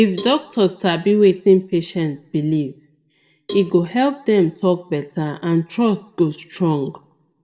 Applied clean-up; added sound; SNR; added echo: none; Cowbell; 18 dB; reverberation time 0.4 s.